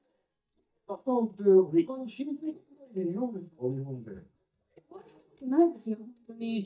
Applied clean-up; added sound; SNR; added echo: neural mask model DeepFilterNet 3.